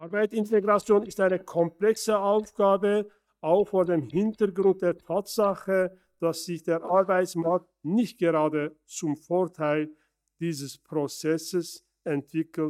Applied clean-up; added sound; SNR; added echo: neural mask model DeepFilterNet 3.